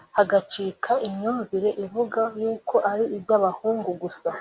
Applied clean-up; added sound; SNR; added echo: none; none; none; none.